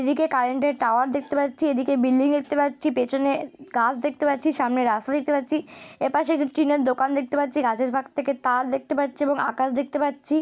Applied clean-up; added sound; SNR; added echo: none; none; none; none.